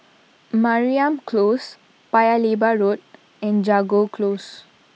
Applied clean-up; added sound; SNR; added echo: none; none; none; none.